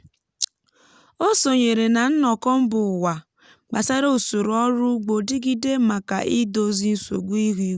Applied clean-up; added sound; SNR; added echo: none; none; none; none.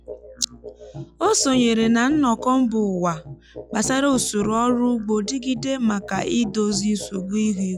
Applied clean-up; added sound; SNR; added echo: classical method log-MMSE.